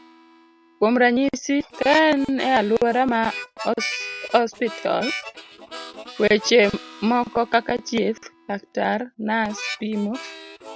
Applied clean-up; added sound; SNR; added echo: none; Harmonica; 14 dB; none.